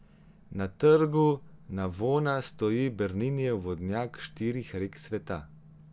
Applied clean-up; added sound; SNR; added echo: none; none; none; none.